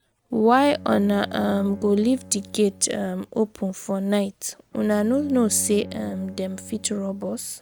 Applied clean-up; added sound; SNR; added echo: none; Bowed string instrument; 18 dB; none.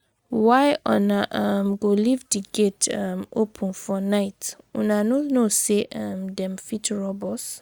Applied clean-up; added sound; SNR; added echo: none; none; none; none.